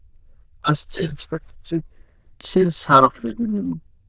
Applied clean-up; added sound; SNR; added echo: neural diffusion model UNIVERSE++.